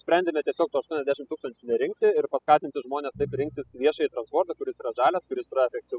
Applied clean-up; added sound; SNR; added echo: classical method spectral subtraction.